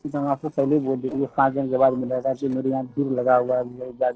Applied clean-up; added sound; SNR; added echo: neural separator model SepFormer DNS4.